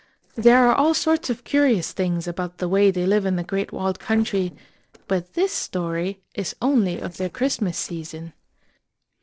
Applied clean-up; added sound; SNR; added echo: neural separator model SepFormer DNS4.